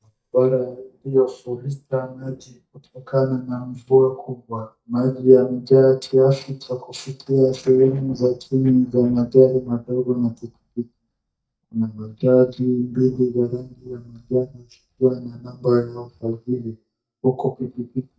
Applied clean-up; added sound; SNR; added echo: neural mask model DeepFilterNet 3.